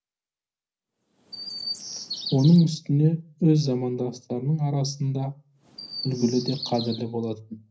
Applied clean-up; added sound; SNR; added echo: none; Chirp, tweet; 15 dB; reverberation time 0.4 s.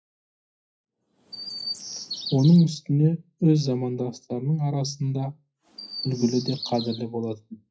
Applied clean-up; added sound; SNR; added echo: classical method WPE with log-MMSE.